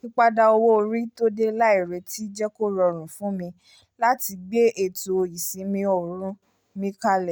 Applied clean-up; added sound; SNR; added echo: none; none; none; none.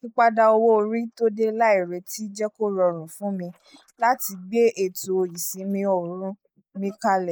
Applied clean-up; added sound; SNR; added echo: neural mask model Resemble Enhance denoiser.